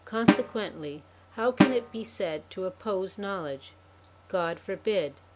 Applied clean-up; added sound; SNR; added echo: none; Snare drum; -3 dB; none.